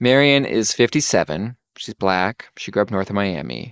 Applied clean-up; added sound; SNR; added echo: neural mask model Resemble Enhance denoiser.